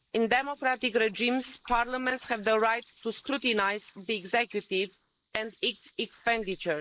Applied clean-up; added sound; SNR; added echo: neural mask model Resemble Enhance denoiser.